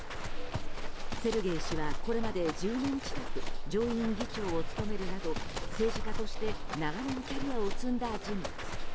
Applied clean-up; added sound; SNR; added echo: none; Livestock, farm animals, working animals; -3 dB; none.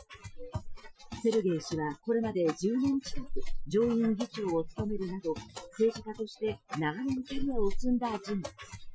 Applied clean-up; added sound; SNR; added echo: classical method Wiener filter.